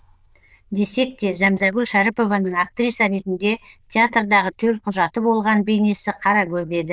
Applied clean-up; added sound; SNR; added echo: neural diffusion model UNIVERSE++.